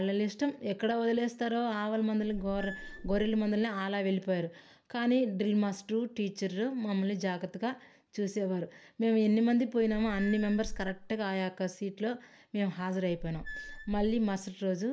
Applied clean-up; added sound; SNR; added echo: none; Squeak / Screech; 10 dB; none.